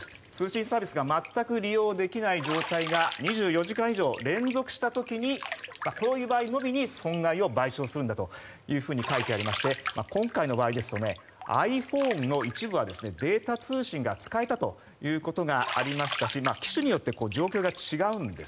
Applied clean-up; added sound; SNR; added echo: none; Bathtub (filling or washing); 11 dB; none.